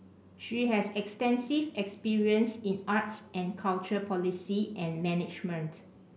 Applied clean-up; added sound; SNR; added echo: none; none; none; none.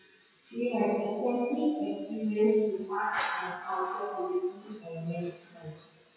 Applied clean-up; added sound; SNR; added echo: classical method WPE with log-MMSE.